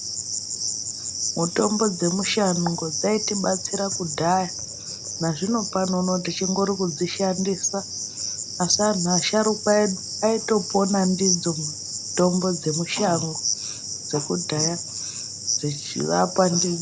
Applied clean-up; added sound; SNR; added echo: none; Cricket; 5 dB; none.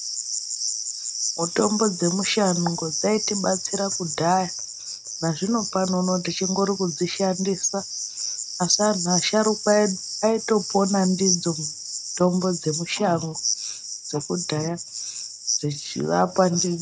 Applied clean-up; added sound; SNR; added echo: neural mask model RNNoise.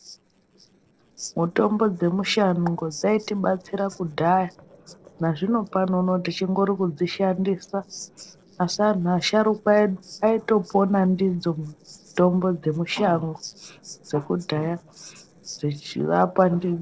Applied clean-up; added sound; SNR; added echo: neural separator model SepFormer DNS4.